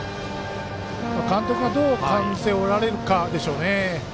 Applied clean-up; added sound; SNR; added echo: none; Wind instrument, woodwind instrument; 7 dB; none.